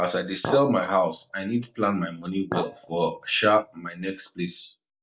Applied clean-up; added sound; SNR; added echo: none; Chink, clink; 12 dB; none.